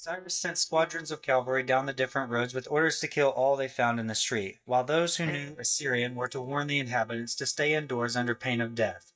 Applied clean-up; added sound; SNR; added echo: neural mask model DeepFilterNet 3.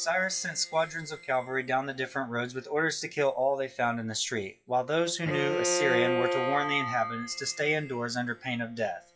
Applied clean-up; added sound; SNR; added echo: classical method WPE with log-MMSE.